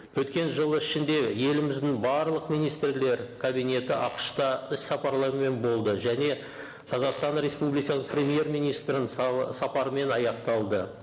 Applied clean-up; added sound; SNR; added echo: none; Fart; 15 dB; none.